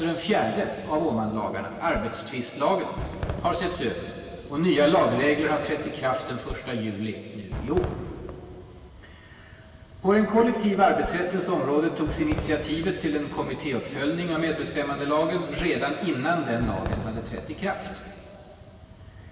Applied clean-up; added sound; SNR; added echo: none; Fireworks; 13 dB; reverberation time 2.6 s.